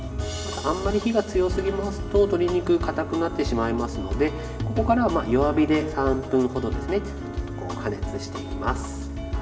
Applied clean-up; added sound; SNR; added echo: none; none; none; reverberation time 2.4 s.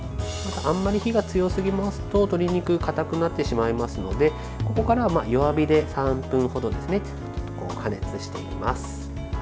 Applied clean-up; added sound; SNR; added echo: none; none; none; none.